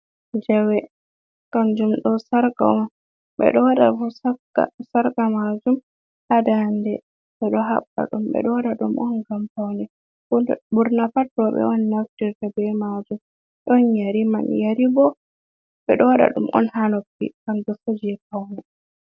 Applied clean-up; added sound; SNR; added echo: none; none; none; none.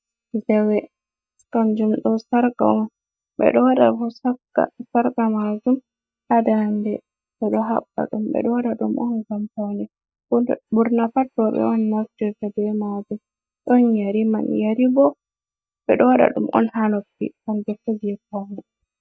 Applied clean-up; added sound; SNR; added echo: neural mask model DeepFilterNet 3.